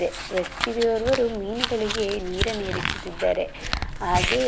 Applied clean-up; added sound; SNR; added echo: none; Crumpling, crinkling; 4 dB; none.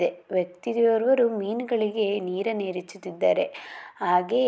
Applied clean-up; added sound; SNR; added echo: none; none; none; none.